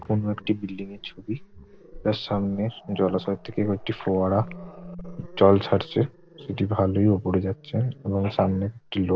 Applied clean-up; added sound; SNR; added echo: none; Growling + Telephone; 18 dB; none.